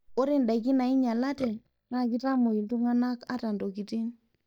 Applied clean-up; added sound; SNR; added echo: neural mask model DeepFilterNet 3.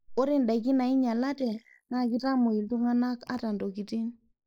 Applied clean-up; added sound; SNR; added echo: neural mask model Resemble Enhance denoiser.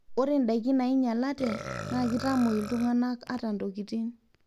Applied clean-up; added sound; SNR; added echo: none; Burping, eructation; 12 dB; none.